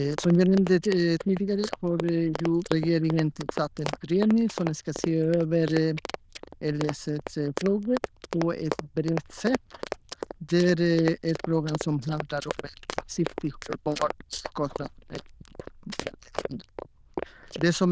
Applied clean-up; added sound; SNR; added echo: neural diffusion model UNIVERSE++.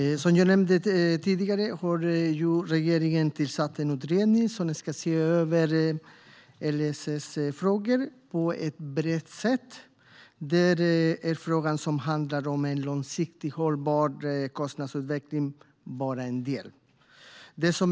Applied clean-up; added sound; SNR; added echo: none; none; none; none.